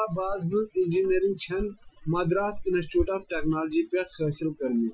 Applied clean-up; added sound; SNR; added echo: classical method Wiener filter.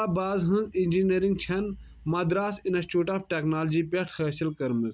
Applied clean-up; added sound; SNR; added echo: none; none; none; none.